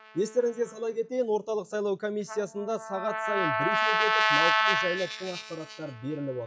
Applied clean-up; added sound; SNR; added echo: classical method log-MMSE.